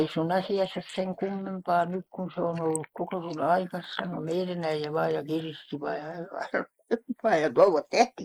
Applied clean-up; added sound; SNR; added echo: neural mask model Resemble Enhance denoiser.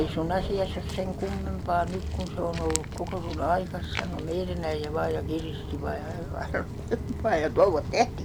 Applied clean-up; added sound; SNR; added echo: none; Walk, footsteps; 5 dB; none.